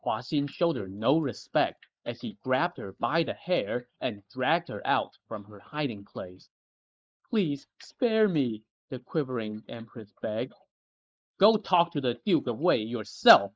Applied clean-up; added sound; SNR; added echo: neural mask model Resemble Enhance denoiser.